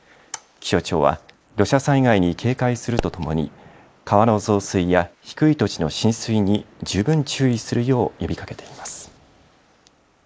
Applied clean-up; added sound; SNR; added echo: neural mask model Resemble Enhance denoiser.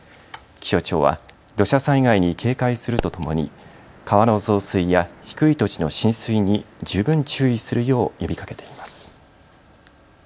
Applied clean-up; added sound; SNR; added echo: none; Explosion; 11 dB; none.